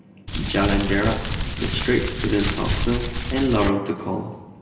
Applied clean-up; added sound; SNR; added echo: none; Crumpling, crinkling; 1 dB; reverberation time 1.4 s.